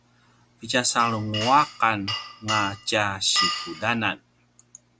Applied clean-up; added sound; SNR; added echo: none; Glass; 6 dB; none.